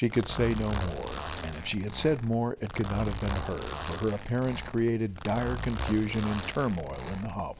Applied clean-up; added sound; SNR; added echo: none; Zipper (clothing); 7 dB; none.